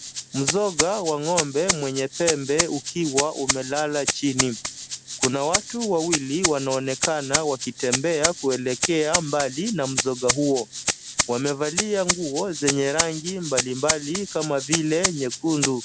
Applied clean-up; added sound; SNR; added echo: none; Rattle (instrument); 3 dB; none.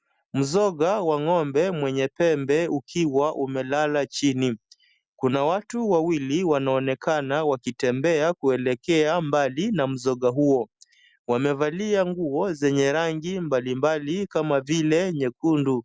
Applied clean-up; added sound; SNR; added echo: none; none; none; none.